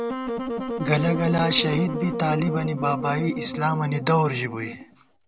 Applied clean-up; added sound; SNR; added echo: none; Wind instrument, woodwind instrument; 6 dB; none.